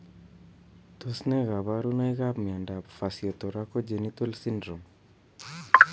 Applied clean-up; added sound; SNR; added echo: none; none; none; none.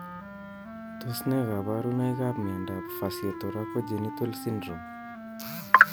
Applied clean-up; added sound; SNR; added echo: none; Wind instrument, woodwind instrument; 10 dB; none.